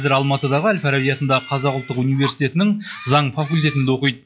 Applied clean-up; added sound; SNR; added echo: classical method log-MMSE.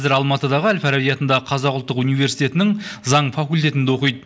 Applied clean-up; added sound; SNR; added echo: none; none; none; none.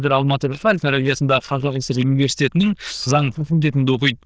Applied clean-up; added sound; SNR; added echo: neural diffusion model UNIVERSE++.